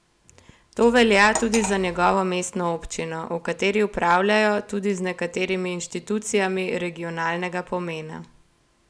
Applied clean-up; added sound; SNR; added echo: none; Cutlery, silverware; 9 dB; none.